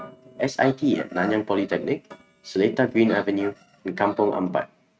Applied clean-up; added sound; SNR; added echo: neural mask model RNNoise.